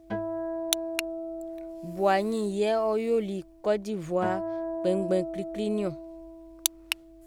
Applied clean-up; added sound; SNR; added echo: none; Acoustic guitar; 7 dB; none.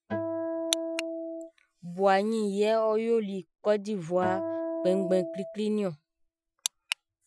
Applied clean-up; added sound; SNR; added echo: classical method Wiener filter.